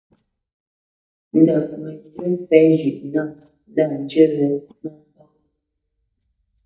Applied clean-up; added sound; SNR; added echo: neural mask model DeepFilterNet 3.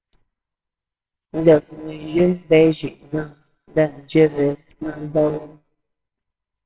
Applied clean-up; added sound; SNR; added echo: neural separator model SepFormer WHAMR!.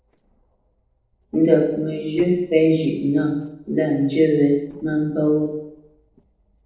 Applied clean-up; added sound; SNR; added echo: neural separator model SepFormer DNS4.